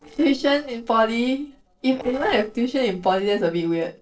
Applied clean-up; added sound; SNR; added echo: neural separator model SepFormer DNS4.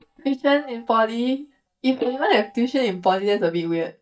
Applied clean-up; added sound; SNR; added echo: neural mask model DeepFilterNet 3.